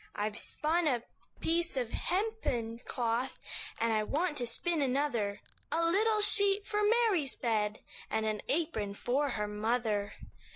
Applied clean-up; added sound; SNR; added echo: none; Bell; 5 dB; none.